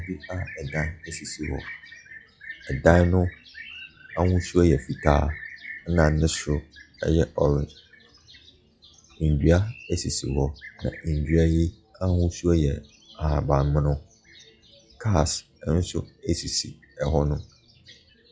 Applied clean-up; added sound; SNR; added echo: classical method log-MMSE.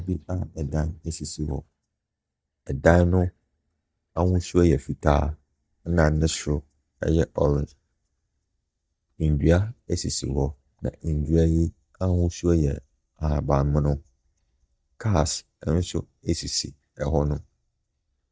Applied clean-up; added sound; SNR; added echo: neural mask model DeepFilterNet 3.